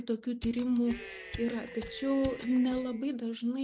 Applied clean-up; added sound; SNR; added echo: none; Cheering + Mechanisms; 13 dB; none.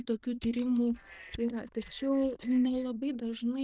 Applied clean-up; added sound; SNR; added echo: neural diffusion model UNIVERSE++.